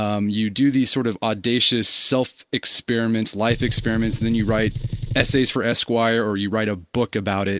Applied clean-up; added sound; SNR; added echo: none; Gunshot, gunfire; 7 dB; none.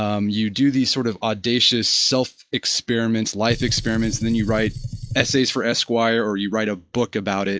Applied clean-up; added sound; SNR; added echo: classical method log-MMSE.